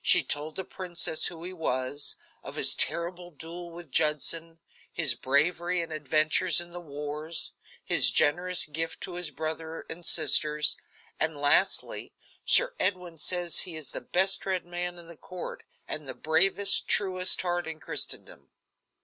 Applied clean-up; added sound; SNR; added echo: none; none; none; none.